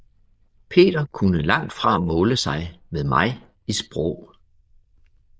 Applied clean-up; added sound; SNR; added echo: neural diffusion model UNIVERSE++.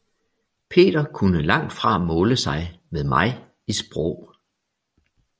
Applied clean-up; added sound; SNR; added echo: none; none; none; none.